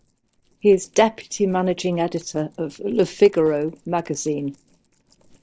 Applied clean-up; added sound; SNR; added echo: neural separator model SepFormer DNS4.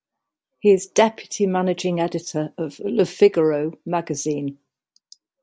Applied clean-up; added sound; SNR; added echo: none; none; none; none.